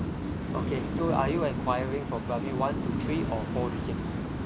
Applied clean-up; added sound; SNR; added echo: none; Waves, surf; -2 dB; none.